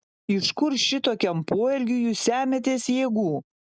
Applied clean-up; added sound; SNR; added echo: none; none; none; none.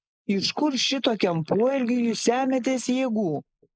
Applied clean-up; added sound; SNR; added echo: neural mask model Resemble Enhance denoiser.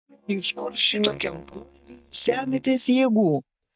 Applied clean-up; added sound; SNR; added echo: neural mask model DeepFilterNet 3.